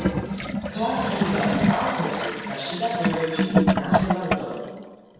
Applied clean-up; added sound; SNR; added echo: none; Toilet flush / Gurgling; -4 dB; reverberation time 1.2 s.